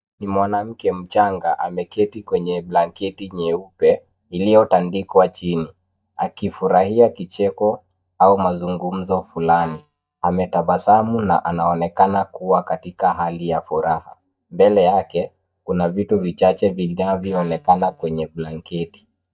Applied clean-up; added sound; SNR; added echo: neural mask model DeepFilterNet 3.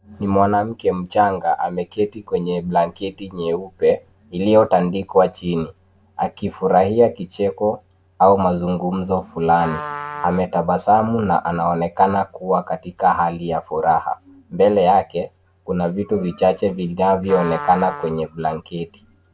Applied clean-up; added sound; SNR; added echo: none; Trumpet; 15 dB; none.